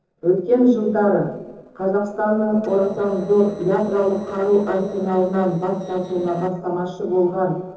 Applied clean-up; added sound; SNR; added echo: neural separator model SepFormer DNS4.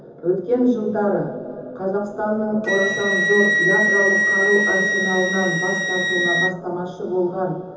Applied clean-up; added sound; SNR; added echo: none; Wind instrument, woodwind instrument; 1 dB; reverberation time 0.6 s.